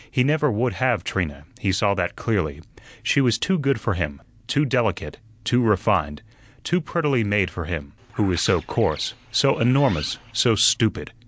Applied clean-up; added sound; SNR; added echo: none; Bird; 18 dB; none.